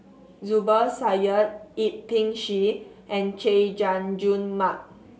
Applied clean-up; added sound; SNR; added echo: none; none; none; none.